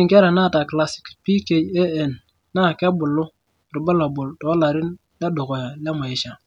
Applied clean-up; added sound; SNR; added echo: none; none; none; none.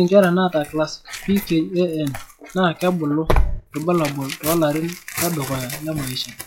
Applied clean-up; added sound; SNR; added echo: classical method log-MMSE.